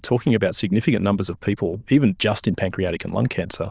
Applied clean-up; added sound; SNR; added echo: neural diffusion model UNIVERSE++.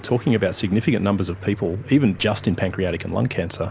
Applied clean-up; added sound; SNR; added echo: none; Aircraft; 17 dB; none.